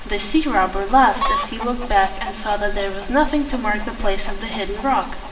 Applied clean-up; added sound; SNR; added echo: none; Chicken, rooster; 12 dB; reverberation time 1.3 s.